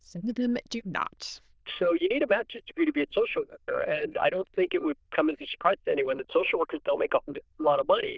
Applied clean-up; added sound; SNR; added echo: neural diffusion model UNIVERSE++.